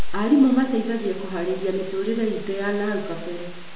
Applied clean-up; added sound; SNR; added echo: none; Water; 18 dB; reverberation time 0.9 s.